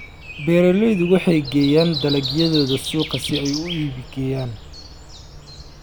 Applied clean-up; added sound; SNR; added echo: none; Breathing; 11 dB; none.